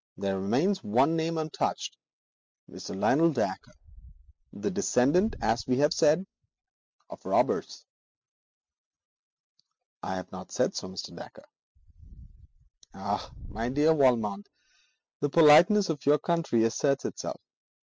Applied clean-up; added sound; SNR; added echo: classical method spectral subtraction.